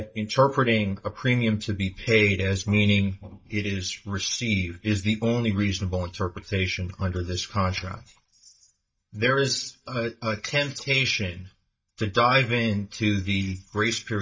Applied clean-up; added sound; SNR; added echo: neural mask model DeepFilterNet 3.